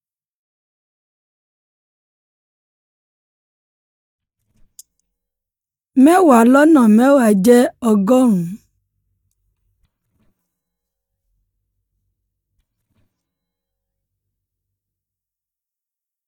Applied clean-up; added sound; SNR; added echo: neural mask model DeepFilterNet 3.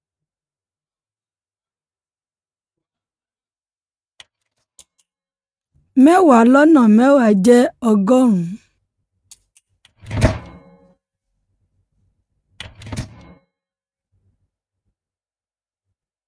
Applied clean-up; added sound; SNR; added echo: neural mask model RNNoise.